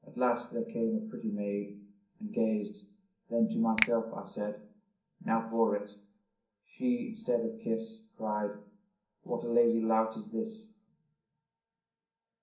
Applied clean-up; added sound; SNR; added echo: none; Finger snapping; 5 dB; reverberation time 0.6 s.